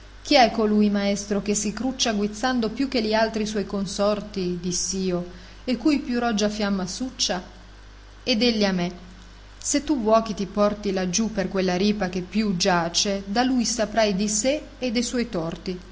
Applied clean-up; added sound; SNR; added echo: none; none; none; none.